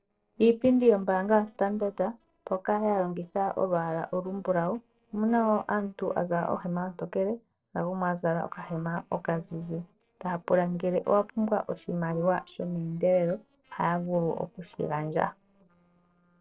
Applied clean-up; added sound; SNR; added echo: neural separator model SepFormer DNS4.